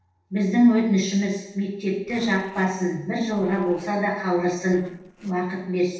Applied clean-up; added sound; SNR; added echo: neural separator model SepFormer DNS4.